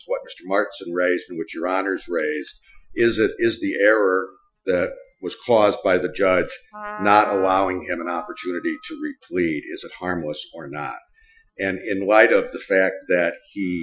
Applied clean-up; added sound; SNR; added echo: classical method Wiener filter.